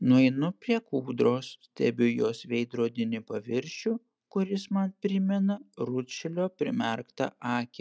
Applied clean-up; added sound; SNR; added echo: none; none; none; none.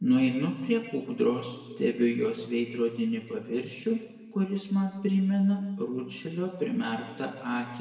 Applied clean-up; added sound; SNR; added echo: none; none; none; reverberation time 1.3 s.